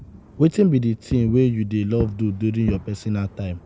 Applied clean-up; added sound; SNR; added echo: none; Fireworks; 13 dB; none.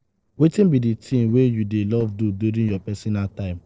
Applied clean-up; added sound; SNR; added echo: neural separator model SepFormer DNS4.